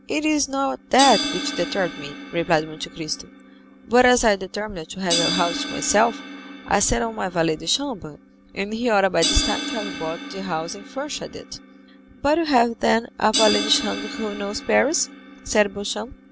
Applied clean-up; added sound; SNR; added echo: none; Crash cymbal; 8 dB; none.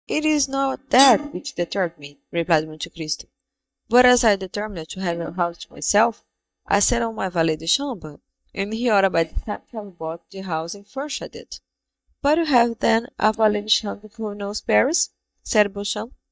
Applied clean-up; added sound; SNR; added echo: neural mask model DeepFilterNet 3.